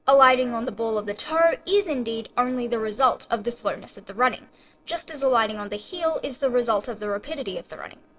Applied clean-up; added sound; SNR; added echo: neural separator model SepFormer DNS4.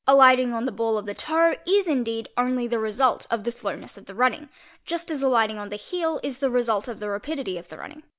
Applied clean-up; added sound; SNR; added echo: none; none; none; none.